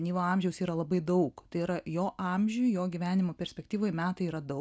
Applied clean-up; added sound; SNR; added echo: none; none; none; none.